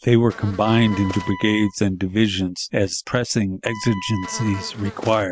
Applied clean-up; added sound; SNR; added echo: none; Wind instrument, woodwind instrument + Buzz; 14 dB; none.